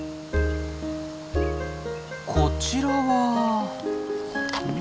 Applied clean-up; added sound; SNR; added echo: none; none; none; none.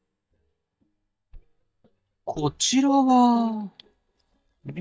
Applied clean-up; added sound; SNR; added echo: neural mask model DeepFilterNet 3.